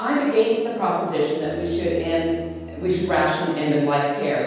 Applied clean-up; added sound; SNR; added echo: none; Bowed string instrument; 16 dB; reverberation time 1.2 s.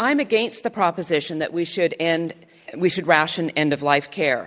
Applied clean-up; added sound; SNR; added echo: none; none; none; none.